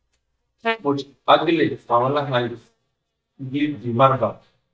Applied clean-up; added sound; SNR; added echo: neural mask model DeepFilterNet 3.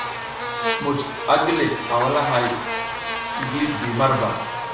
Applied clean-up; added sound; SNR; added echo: none; Buzz; 4 dB; reverberation time 0.7 s.